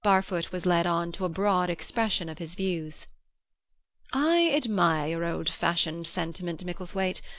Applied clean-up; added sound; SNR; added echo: none; none; none; none.